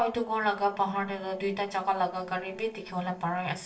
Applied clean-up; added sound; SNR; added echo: neural separator model SepFormer DNS4.